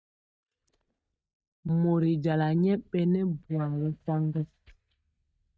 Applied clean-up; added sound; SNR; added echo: neural mask model DeepFilterNet 3.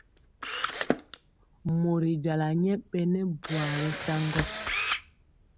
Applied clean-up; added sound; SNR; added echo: none; Camera; 5 dB; none.